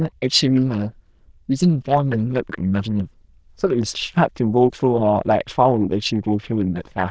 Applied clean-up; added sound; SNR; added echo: neural diffusion model UNIVERSE++.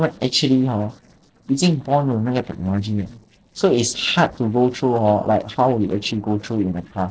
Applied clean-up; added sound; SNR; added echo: neural separator model SepFormer DNS4.